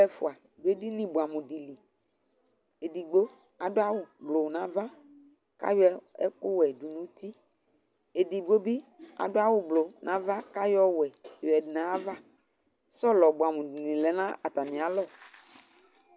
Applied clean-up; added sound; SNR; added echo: none; none; none; none.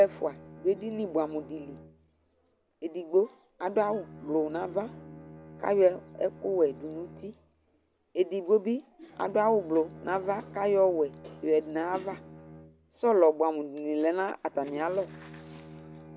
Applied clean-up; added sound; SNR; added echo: none; Bowed string instrument; 20 dB; none.